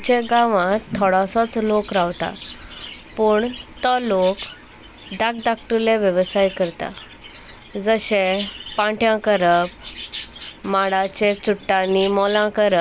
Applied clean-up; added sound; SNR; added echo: none; Chirp, tweet; 19 dB; none.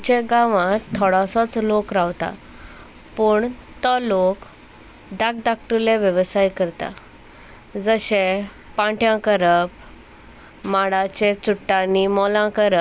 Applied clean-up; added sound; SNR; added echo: none; none; none; none.